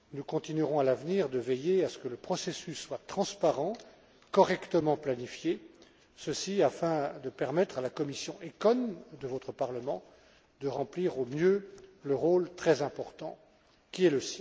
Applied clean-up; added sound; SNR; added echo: none; none; none; none.